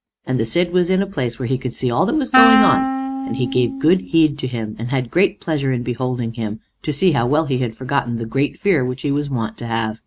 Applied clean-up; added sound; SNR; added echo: neural mask model RNNoise.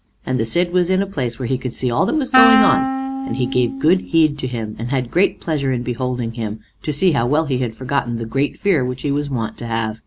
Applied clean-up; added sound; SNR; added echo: none; Wind instrument, woodwind instrument; 1 dB; none.